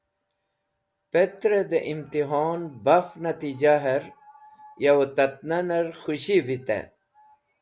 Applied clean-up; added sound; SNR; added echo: none; none; none; none.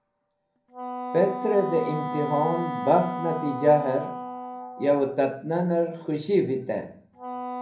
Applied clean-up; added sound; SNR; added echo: none; Wind instrument, woodwind instrument; 8 dB; reverberation time 0.6 s.